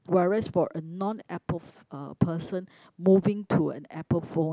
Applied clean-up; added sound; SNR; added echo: none; none; none; none.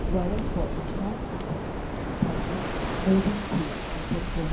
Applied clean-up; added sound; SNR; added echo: none; Waves, surf; 0 dB; reverberation time 0.3 s.